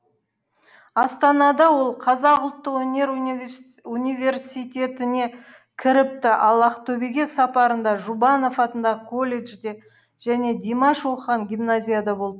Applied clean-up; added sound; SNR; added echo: none; none; none; none.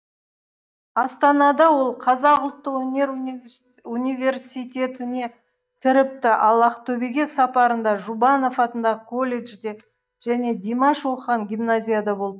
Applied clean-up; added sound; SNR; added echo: neural mask model DeepFilterNet 3.